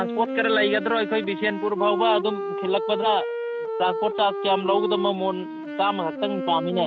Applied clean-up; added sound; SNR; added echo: none; Wind instrument, woodwind instrument; 4 dB; none.